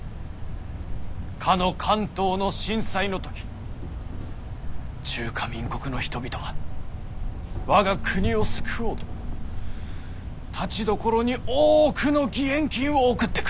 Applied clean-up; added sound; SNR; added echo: none; Cricket; 3 dB; none.